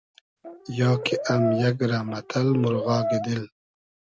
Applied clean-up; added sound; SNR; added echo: none; Brass instrument; 6 dB; none.